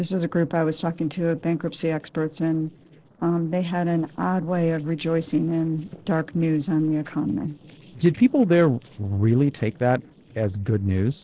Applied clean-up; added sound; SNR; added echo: neural separator model SepFormer DNS4.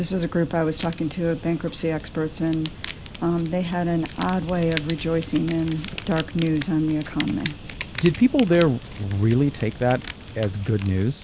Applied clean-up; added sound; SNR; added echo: none; Fire; 12 dB; none.